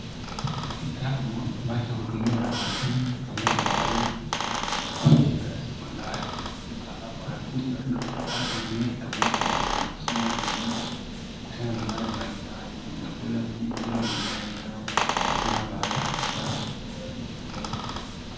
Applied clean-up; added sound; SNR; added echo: none; Squeak; 1 dB; reverberation time 1.2 s.